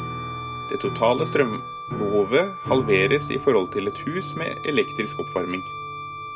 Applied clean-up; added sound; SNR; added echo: none; Wind instrument, woodwind instrument + Piano; 7 dB; none.